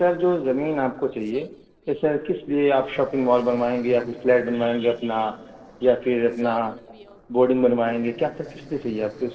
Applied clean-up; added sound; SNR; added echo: neural separator model SepFormer DNS4.